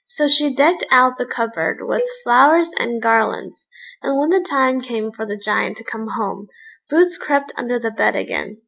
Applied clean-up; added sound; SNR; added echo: neural separator model SepFormer DNS4.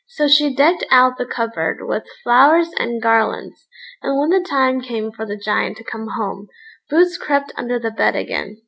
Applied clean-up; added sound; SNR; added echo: none; none; none; none.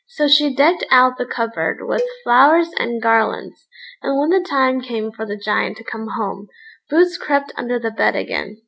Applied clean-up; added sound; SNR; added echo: none; Cowbell; 12 dB; none.